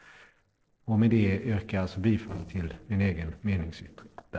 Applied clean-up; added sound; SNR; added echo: neural separator model SepFormer DNS4.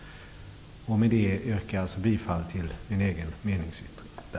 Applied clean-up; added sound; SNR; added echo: none; none; none; none.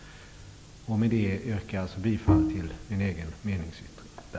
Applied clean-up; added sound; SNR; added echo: none; Bowed string instrument; -5 dB; none.